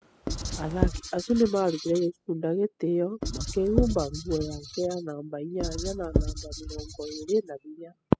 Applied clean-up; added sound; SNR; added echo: classical method spectral subtraction.